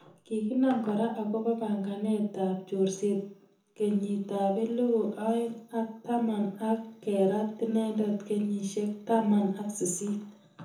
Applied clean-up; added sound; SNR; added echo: none; none; none; reverberation time 0.6 s.